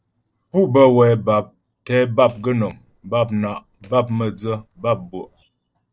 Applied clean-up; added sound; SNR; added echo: neural separator model SepFormer DNS4.